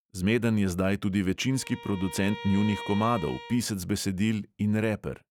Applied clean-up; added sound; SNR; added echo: none; Bowed string instrument; 14 dB; none.